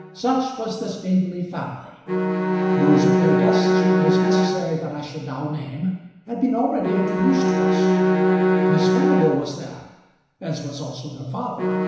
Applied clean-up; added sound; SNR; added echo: none; Bowed string instrument; -3 dB; reverberation time 1.0 s.